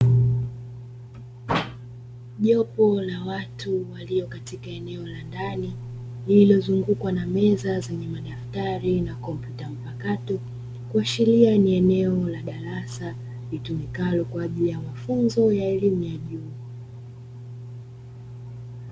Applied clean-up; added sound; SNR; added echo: none; none; none; none.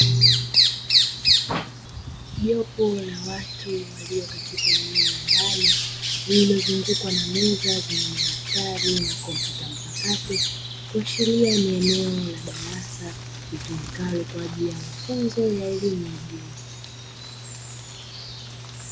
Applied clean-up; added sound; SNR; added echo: none; Bird vocalization, bird call, bird song; -1 dB; none.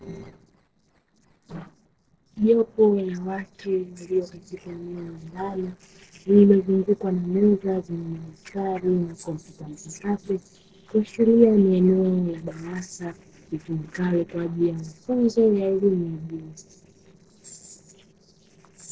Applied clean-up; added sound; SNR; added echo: neural separator model SepFormer DNS4.